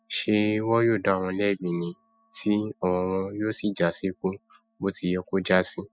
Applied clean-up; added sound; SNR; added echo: classical method spectral subtraction.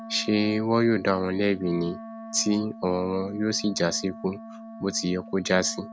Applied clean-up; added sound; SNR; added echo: none; Wind instrument, woodwind instrument; 15 dB; none.